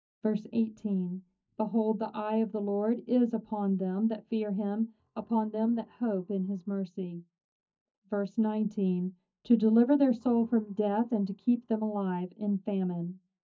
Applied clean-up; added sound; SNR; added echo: neural mask model DeepFilterNet 3.